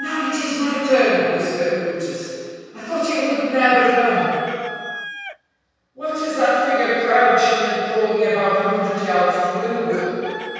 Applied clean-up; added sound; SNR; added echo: none; Chicken, rooster; 19 dB; reverberation time 2.2 s.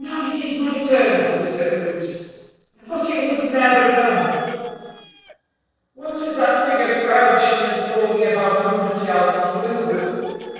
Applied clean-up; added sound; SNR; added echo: neural separator model SepFormer DNS4.